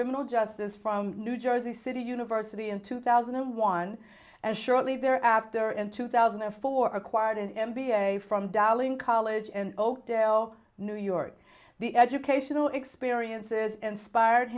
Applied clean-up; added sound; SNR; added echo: none; none; none; none.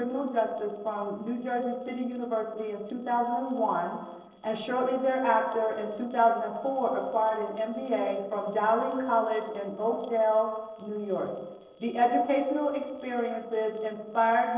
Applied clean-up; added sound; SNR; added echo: neural separator model SepFormer DNS4.